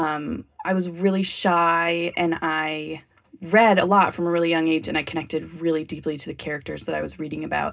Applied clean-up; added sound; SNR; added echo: none; none; none; reverberation time 0.2 s.